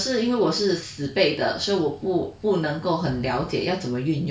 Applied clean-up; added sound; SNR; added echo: none; none; none; none.